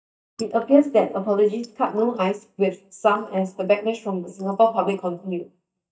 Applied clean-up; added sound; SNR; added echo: neural mask model DeepFilterNet 3.